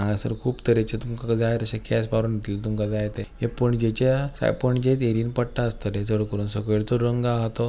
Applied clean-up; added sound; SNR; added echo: none; none; none; none.